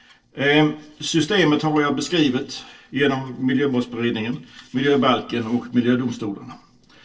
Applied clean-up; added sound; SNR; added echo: neural separator model SepFormer DNS4.